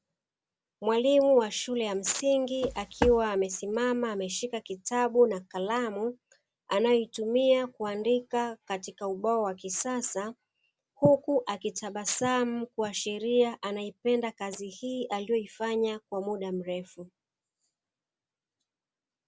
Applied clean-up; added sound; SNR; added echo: none; Walk, footsteps; 5 dB; none.